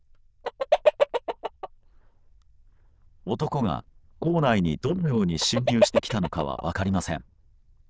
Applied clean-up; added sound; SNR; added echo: neural diffusion model UNIVERSE++.